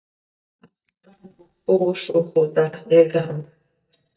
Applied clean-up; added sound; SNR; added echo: neural mask model DeepFilterNet 3.